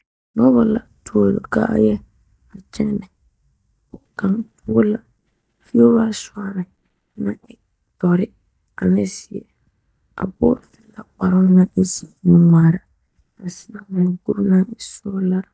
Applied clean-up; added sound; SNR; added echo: neural mask model DeepFilterNet 3.